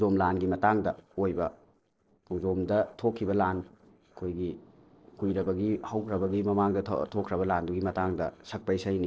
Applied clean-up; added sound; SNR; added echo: neural separator model SepFormer DNS4.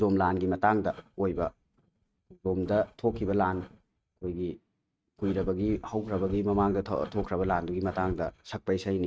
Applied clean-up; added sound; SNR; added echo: neural mask model RNNoise.